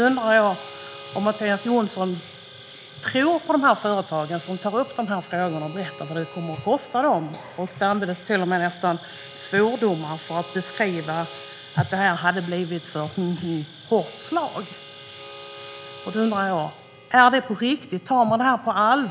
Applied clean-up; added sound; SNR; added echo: none; Harmonica + Insect; 19 dB; none.